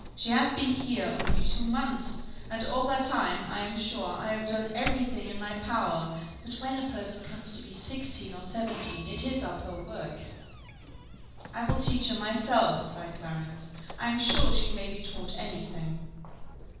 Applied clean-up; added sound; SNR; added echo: none; Doorbell; 1 dB; reverberation time 1.2 s.